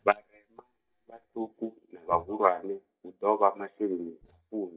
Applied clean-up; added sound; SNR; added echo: neural mask model DeepFilterNet 3.